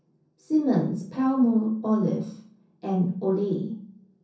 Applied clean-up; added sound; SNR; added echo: none; none; none; reverberation time 0.6 s.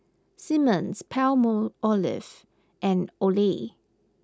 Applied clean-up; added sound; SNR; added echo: none; none; none; none.